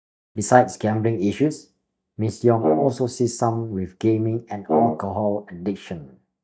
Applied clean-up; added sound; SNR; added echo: neural mask model DeepFilterNet 3.